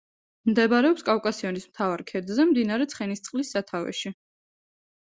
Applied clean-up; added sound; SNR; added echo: none; none; none; none.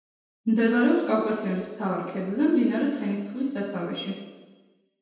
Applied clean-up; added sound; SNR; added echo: none; none; none; reverberation time 1.0 s.